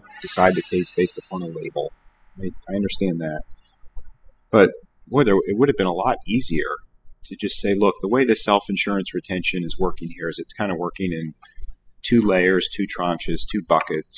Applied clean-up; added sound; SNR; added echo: classical method spectral subtraction.